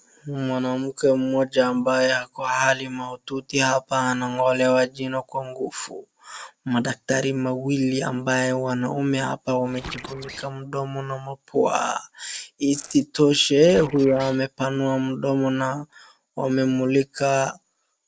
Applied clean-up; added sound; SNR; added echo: neural separator model SepFormer DNS4.